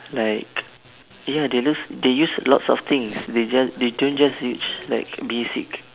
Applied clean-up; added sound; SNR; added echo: none; none; none; none.